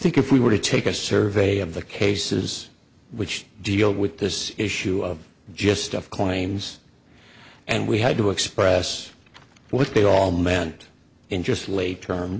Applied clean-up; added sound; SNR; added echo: none; none; none; none.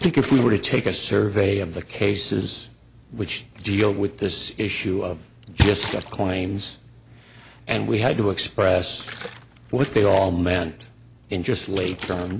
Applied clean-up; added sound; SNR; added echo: none; Splash, splatter; 11 dB; none.